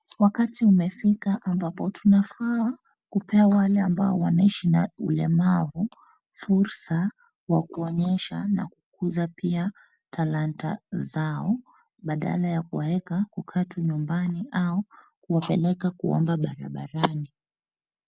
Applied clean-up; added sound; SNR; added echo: none; none; none; none.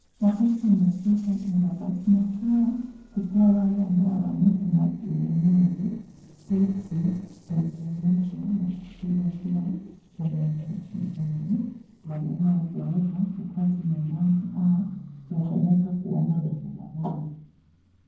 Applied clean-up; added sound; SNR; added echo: neural separator model SepFormer DNS4.